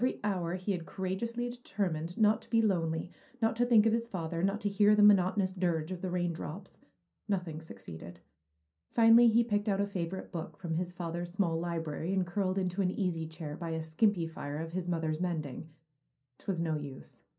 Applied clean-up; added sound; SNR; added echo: none; none; none; reverberation time 0.3 s.